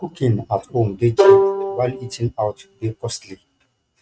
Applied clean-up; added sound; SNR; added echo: neural mask model RNNoise.